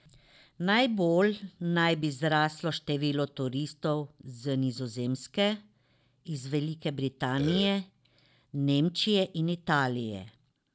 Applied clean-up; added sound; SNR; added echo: none; Burping, eructation; 7 dB; none.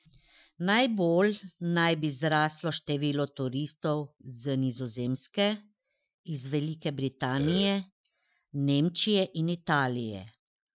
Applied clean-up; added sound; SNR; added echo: classical method Wiener filter.